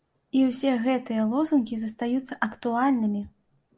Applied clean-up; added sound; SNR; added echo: none; none; none; none.